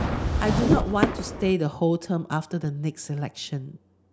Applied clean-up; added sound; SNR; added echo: none; Whoosh, swoosh, swish / Fireworks; 1 dB; none.